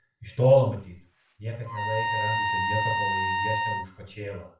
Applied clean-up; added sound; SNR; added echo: none; Trumpet; 1 dB; reverberation time 0.3 s.